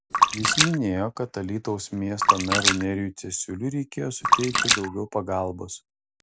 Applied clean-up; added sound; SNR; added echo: none; Splash, splatter; -3 dB; none.